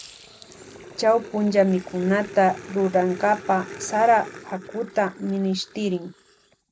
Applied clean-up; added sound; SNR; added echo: none; Growling; 17 dB; none.